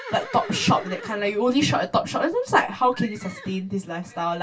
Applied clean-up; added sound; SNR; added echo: none; Livestock, farm animals, working animals; 17 dB; reverberation time 0.1 s.